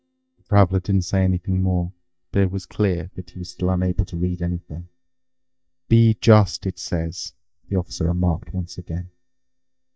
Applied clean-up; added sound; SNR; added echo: neural mask model DeepFilterNet 3.